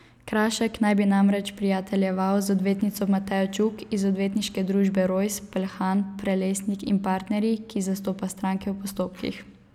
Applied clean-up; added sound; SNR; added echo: none; none; none; none.